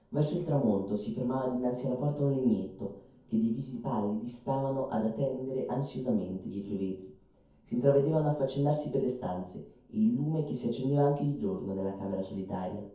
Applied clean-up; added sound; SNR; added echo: none; none; none; reverberation time 0.6 s.